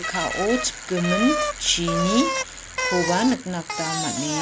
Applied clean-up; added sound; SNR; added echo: none; Bicycle; 3 dB; none.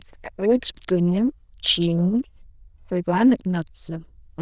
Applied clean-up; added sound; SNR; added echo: neural diffusion model UNIVERSE++.